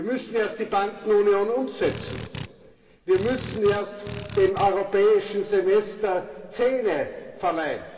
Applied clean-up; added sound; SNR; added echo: none; Drill; 11 dB; reverberation time 2.3 s.